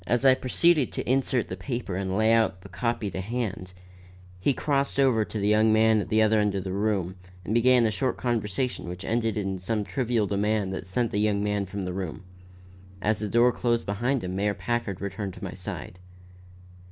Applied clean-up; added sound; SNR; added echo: none; none; none; none.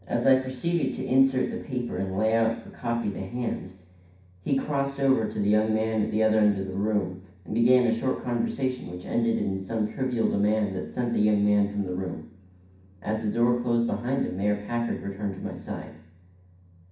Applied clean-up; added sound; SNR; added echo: none; none; none; reverberation time 0.6 s.